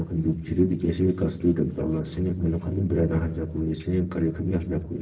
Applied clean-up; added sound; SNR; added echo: neural separator model SepFormer DNS4.